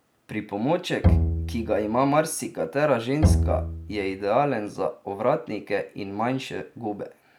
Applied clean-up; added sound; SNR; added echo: none; Bowed string instrument; -1 dB; none.